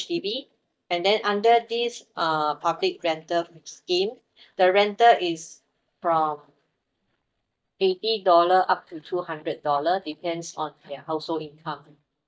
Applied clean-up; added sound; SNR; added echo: neural mask model DeepFilterNet 3.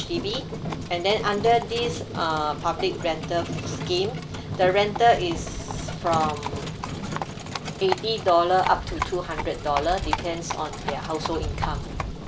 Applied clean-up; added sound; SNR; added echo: none; Livestock, farm animals, working animals; 5 dB; none.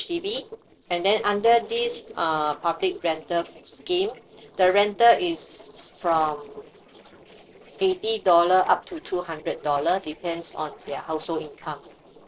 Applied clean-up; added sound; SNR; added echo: neural separator model SepFormer DNS4.